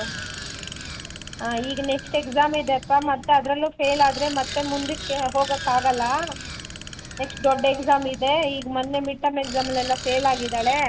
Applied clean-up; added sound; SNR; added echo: none; Bicycle; 11 dB; none.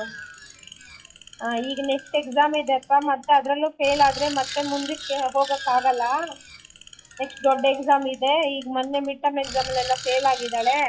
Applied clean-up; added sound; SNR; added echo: classical method log-MMSE.